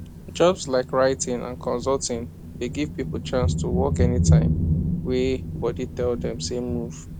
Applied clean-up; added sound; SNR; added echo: none; Thunder; 0 dB; none.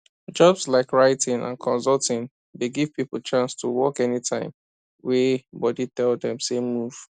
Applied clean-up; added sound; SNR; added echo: none; none; none; none.